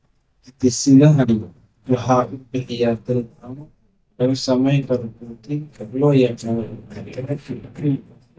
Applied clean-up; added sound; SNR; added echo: neural mask model DeepFilterNet 3.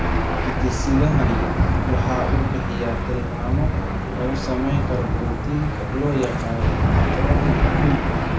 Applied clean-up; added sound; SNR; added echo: none; Engine / Aircraft; -4 dB; reverberation time 0.4 s.